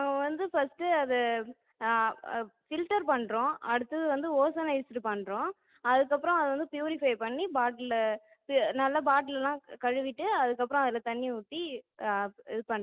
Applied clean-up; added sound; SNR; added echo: none; none; none; none.